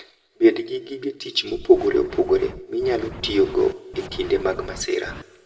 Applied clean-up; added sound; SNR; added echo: none; Scratching (performance technique); 15 dB; reverberation time 0.9 s.